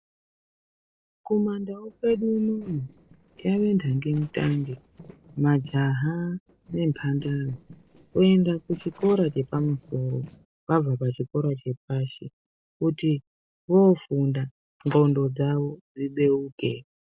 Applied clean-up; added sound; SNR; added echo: neural separator model SepFormer DNS4.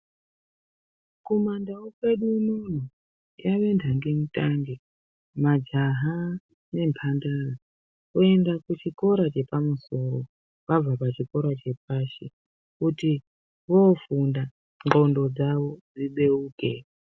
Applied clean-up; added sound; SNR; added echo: none; none; none; none.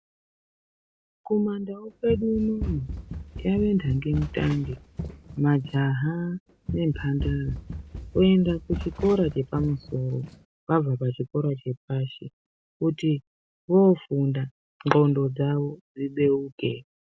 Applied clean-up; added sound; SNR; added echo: none; Run; 9 dB; none.